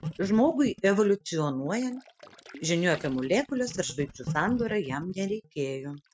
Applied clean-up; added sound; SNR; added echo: neural mask model RNNoise.